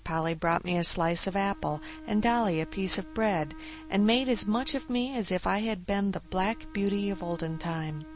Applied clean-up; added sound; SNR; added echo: none; Bowed string instrument; 18 dB; none.